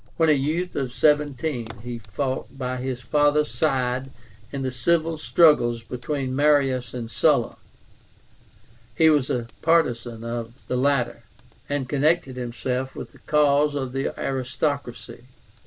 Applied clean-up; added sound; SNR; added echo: none; Fire; 20 dB; none.